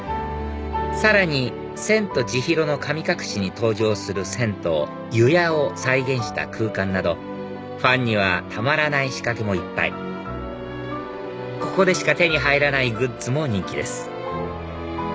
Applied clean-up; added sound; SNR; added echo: none; none; none; none.